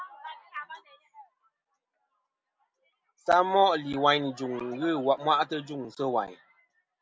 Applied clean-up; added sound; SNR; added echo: none; none; none; none.